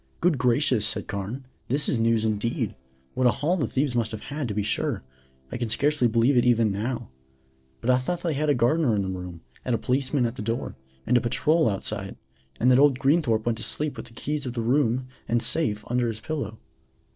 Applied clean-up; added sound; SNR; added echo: neural separator model SepFormer DNS4.